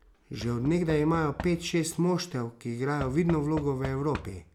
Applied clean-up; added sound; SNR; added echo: none; Knock / Wood; 14 dB; none.